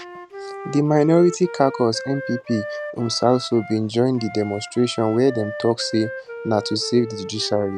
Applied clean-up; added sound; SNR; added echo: none; Wind instrument, woodwind instrument; 13 dB; none.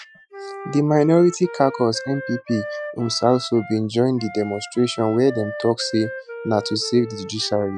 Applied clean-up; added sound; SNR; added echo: classical method Wiener filter.